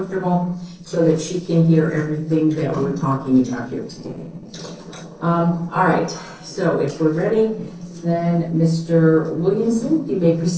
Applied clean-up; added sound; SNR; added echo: neural separator model SepFormer DNS4.